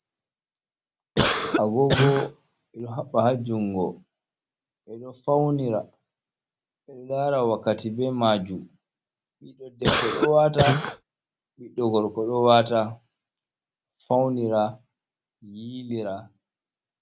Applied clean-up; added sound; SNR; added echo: none; Cough; -2 dB; none.